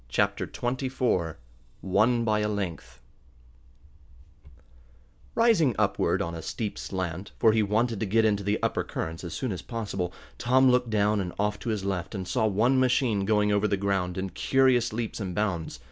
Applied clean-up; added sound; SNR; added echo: none; none; none; none.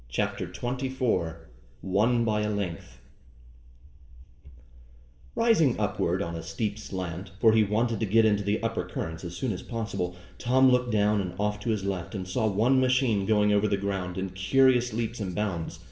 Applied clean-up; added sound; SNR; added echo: none; none; none; reverberation time 0.7 s.